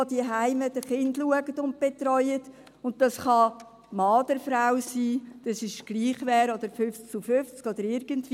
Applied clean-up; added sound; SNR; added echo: none; none; none; none.